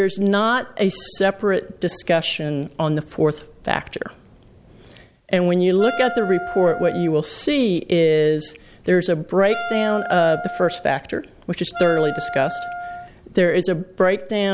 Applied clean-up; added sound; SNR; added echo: none; Wind instrument, woodwind instrument; 9 dB; none.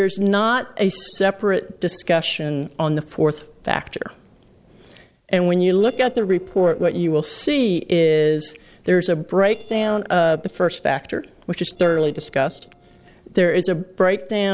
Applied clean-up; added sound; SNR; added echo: neural separator model SepFormer DNS4.